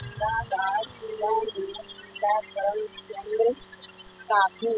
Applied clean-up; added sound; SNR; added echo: classical method spectral subtraction.